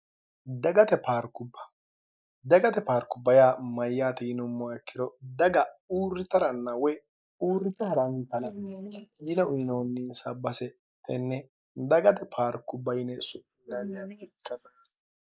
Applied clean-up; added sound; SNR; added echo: neural mask model Resemble Enhance denoiser.